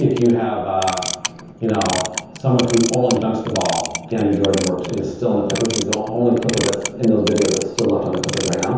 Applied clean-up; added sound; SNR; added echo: none; Clock; 10 dB; reverberation time 0.9 s.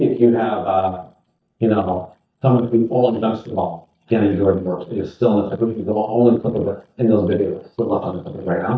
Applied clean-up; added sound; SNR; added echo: neural mask model DeepFilterNet 3.